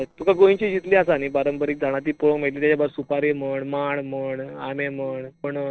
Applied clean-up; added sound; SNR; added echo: neural separator model SepFormer DNS4.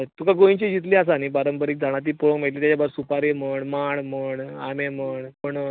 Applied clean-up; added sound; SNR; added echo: none; none; none; none.